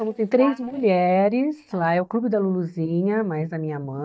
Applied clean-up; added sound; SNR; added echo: neural mask model DeepFilterNet 3.